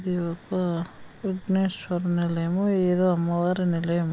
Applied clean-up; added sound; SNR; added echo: none; Cricket; 16 dB; none.